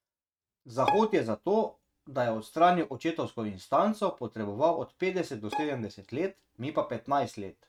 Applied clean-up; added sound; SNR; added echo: neural mask model RNNoise.